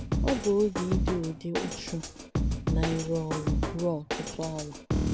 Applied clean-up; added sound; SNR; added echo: none; Drum kit; -1 dB; none.